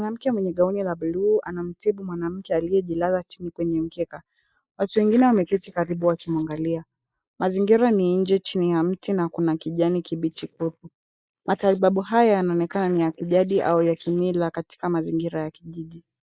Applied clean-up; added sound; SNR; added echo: neural mask model Resemble Enhance denoiser.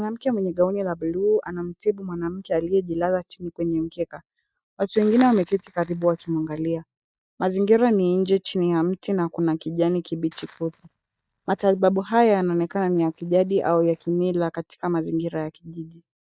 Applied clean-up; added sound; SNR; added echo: neural mask model DeepFilterNet 3.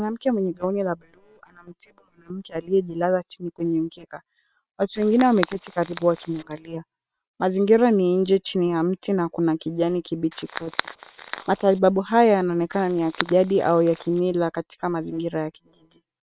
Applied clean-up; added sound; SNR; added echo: neural separator model SepFormer WHAM!.